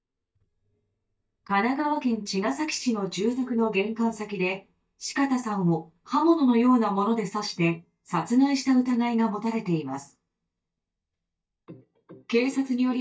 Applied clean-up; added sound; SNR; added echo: neural mask model DeepFilterNet 3.